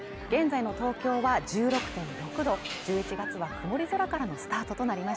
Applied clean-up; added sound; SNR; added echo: none; Human group actions + Mechanisms; 11 dB; none.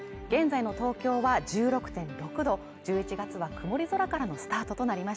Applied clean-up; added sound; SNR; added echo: none; none; none; none.